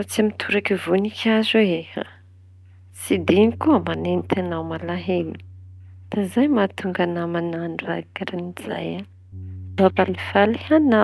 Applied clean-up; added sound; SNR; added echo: none; Bass guitar; 18 dB; none.